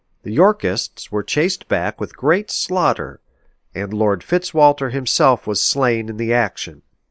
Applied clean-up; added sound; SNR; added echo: neural mask model Resemble Enhance denoiser.